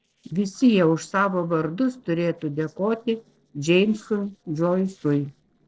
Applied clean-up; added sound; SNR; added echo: neural separator model SepFormer DNS4.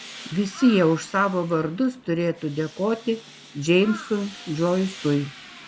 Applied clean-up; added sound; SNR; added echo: none; Crow + Tools; 18 dB; none.